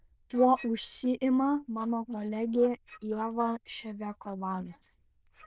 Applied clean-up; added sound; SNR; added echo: neural diffusion model UNIVERSE++.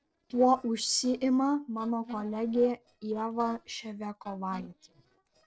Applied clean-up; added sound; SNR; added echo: neural separator model SepFormer DNS4.